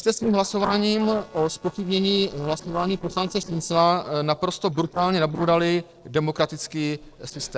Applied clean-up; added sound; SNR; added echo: neural separator model SepFormer DNS4.